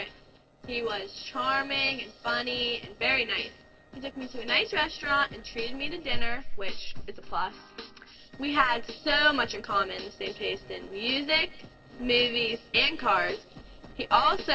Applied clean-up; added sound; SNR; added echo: neural separator model SepFormer DNS4.